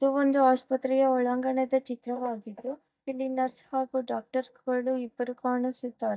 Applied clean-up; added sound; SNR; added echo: neural mask model DeepFilterNet 3.